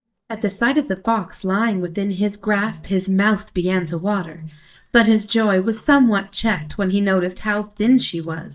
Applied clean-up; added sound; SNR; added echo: neural mask model DeepFilterNet 3.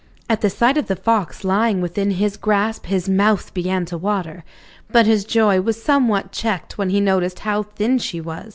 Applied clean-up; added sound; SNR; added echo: none; none; none; none.